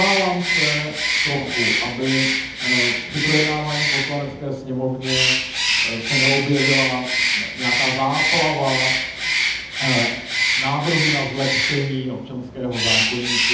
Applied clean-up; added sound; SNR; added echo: none; Bird; -3 dB; reverberation time 0.8 s.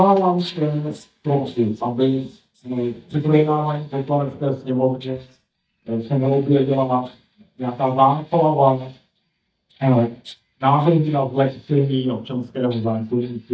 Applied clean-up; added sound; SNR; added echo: neural mask model DeepFilterNet 3.